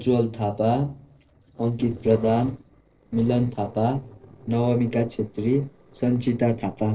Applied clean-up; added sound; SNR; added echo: neural separator model SepFormer DNS4.